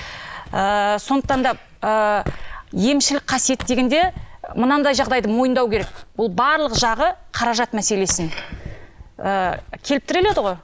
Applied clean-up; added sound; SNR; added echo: none; Walk, footsteps; 14 dB; none.